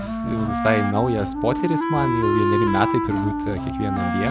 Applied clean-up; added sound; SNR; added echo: none; Wind instrument, woodwind instrument; 0 dB; none.